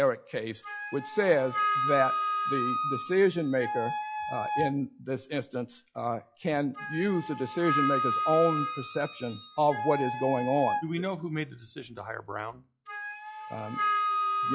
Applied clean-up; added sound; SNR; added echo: classical method log-MMSE.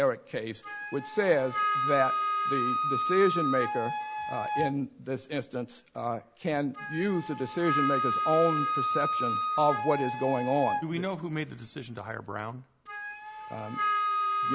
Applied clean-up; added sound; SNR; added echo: none; Wind instrument, woodwind instrument; 1 dB; none.